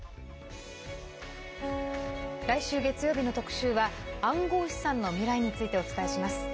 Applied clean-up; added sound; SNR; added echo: none; Acoustic guitar; 10 dB; none.